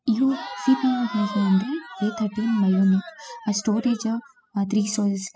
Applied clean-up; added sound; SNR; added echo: classical method spectral subtraction.